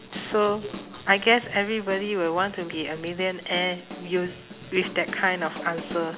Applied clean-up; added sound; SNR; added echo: none; Drum kit; 14 dB; none.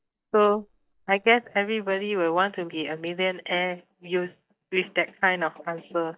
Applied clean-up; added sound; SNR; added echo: neural mask model DeepFilterNet 3.